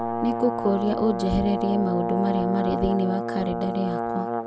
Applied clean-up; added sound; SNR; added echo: none; Brass instrument; 2 dB; none.